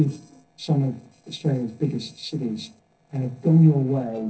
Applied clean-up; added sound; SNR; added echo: neural separator model SepFormer DNS4.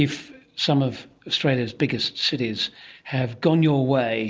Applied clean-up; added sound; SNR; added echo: none; none; none; none.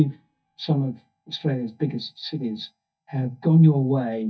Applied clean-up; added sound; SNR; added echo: neural mask model DeepFilterNet 3.